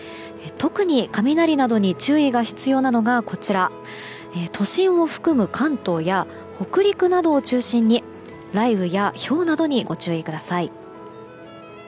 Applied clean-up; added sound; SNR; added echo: none; none; none; none.